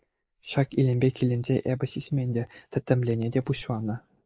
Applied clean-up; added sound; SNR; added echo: neural mask model Resemble Enhance denoiser.